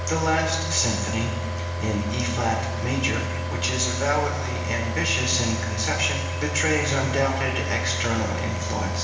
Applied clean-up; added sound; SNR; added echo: none; Car; 2 dB; reverberation time 1.3 s.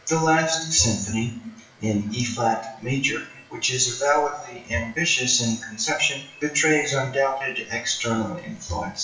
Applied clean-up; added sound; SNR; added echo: classical method WPE with log-MMSE.